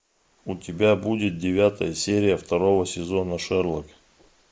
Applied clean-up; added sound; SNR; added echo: neural mask model Resemble Enhance denoiser.